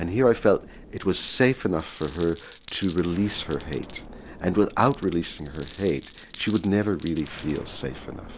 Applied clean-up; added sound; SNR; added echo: none; Glass + Explosion; 14 dB; none.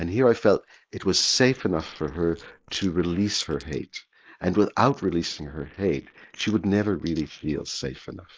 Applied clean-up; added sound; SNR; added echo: neural mask model Resemble Enhance denoiser.